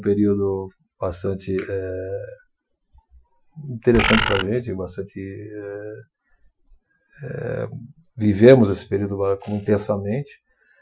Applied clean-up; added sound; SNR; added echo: classical method Wiener filter.